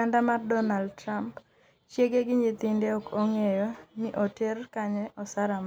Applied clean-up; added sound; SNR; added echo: none; none; none; none.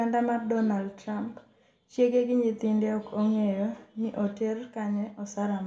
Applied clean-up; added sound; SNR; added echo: none; none; none; reverberation time 0.4 s.